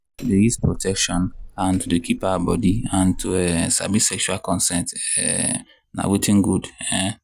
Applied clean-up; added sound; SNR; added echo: none; Hammer; 13 dB; none.